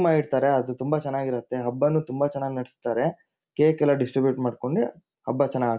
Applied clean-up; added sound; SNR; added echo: none; none; none; none.